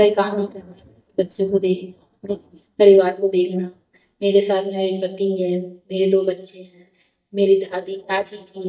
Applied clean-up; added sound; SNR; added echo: neural mask model DeepFilterNet 3.